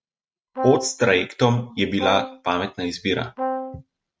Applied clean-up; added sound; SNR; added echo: neural mask model RNNoise.